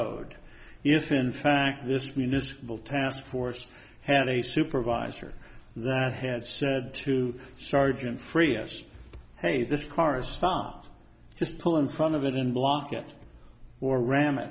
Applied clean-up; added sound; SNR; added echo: none; none; none; none.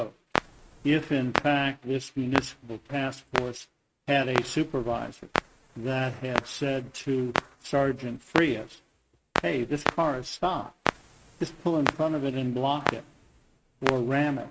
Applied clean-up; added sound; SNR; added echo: neural mask model RNNoise.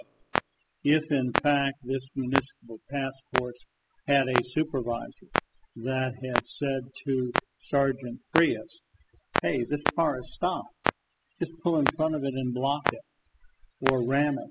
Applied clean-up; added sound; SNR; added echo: classical method spectral subtraction.